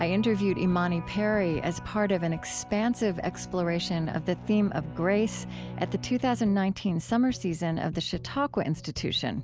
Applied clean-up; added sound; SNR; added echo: none; none; none; none.